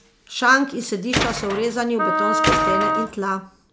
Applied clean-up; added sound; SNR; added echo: none; Wind instrument, woodwind instrument + Tools; -1 dB; none.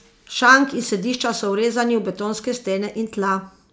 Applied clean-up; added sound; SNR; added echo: none; none; none; none.